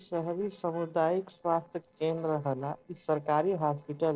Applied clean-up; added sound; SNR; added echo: neural separator model SepFormer DNS4.